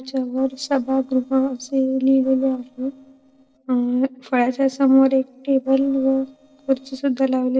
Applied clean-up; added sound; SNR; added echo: neural separator model SepFormer DNS4.